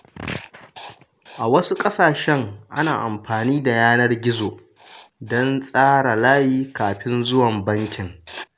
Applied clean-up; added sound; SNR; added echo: none; Writing + Cutlery, silverware; 18 dB; none.